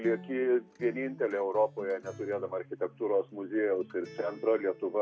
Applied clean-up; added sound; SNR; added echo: none; Acoustic guitar; 19 dB; none.